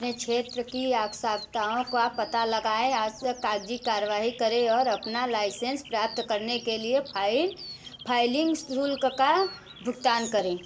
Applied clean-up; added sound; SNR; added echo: none; Bird vocalization, bird call, bird song; 17 dB; reverberation time 0.3 s.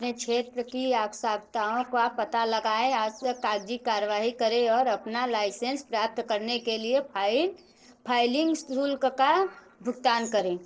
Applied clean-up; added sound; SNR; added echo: neural separator model SepFormer DNS4.